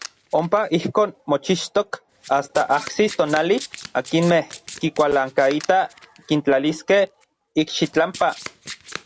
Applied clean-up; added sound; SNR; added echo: none; Domestic sounds, home sounds; 19 dB; none.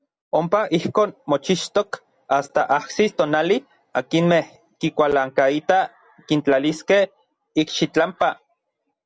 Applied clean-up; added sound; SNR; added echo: none; none; none; none.